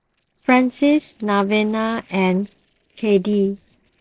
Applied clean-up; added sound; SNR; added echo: neural separator model SepFormer DNS4.